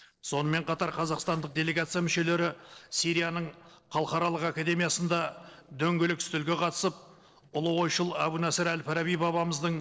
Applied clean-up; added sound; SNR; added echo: neural separator model SepFormer DNS4.